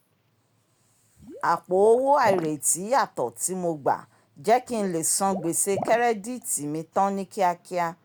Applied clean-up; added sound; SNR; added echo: none; Water / Liquid; 16 dB; none.